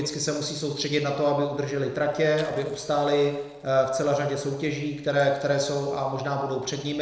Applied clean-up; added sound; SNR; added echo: neural separator model SepFormer DNS4.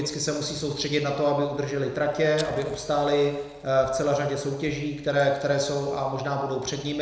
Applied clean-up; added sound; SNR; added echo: none; Fire; 19 dB; reverberation time 1.0 s.